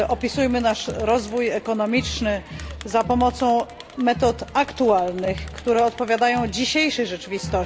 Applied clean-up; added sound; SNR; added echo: none; Crowd; 13 dB; none.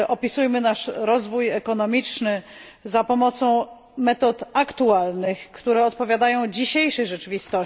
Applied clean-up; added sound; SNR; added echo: none; none; none; none.